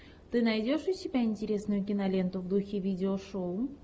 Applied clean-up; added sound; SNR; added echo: none; none; none; none.